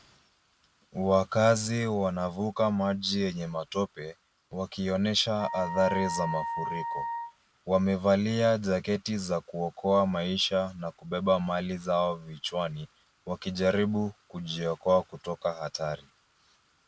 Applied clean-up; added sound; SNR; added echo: none; Wind instrument, woodwind instrument; 7 dB; none.